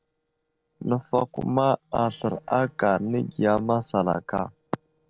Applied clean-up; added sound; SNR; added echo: neural separator model SepFormer DNS4.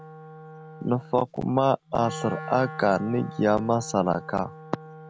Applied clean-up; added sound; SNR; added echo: none; Wind instrument, woodwind instrument; 14 dB; none.